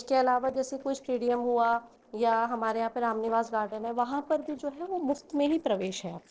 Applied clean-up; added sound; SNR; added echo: neural separator model SepFormer DNS4.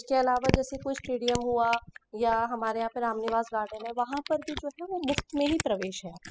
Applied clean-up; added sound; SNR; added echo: classical method spectral subtraction.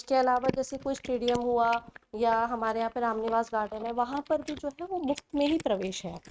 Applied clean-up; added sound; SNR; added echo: neural mask model RNNoise.